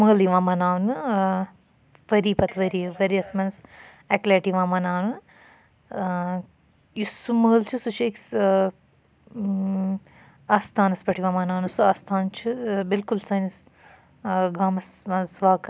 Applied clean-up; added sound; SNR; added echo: none; none; none; none.